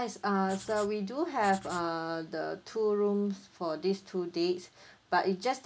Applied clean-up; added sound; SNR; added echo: none; Writing; 19 dB; none.